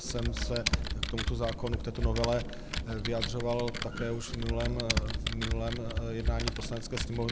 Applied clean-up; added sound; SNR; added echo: none; Computer keyboard; -1 dB; none.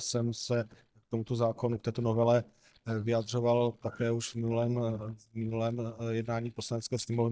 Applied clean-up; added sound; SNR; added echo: neural mask model DeepFilterNet 3.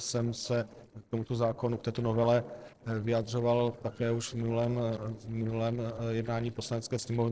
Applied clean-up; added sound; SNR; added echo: neural separator model SepFormer DNS4.